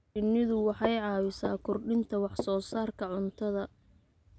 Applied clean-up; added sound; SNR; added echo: none; Walk, footsteps; 12 dB; none.